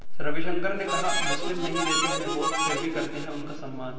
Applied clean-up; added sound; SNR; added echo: none; Harmonica; 5 dB; reverberation time 2.3 s.